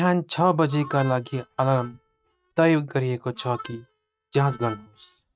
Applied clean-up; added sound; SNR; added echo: neural mask model RNNoise.